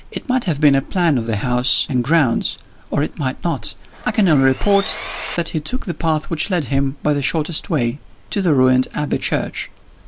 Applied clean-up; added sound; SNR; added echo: none; Sawing; 10 dB; none.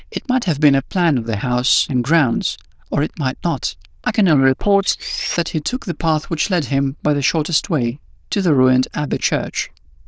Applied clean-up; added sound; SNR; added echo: neural diffusion model UNIVERSE++.